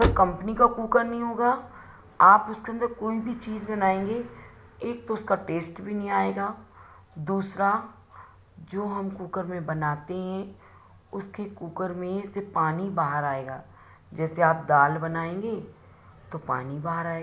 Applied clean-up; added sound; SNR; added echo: none; Slam; 3 dB; none.